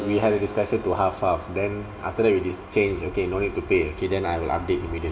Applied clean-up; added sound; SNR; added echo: none; Keyboard (musical); 18 dB; reverberation time 0.8 s.